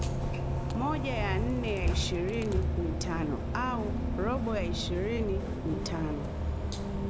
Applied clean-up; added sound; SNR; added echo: none; Bus; -3 dB; none.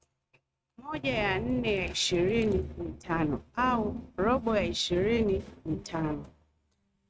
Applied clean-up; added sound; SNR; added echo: neural mask model RNNoise.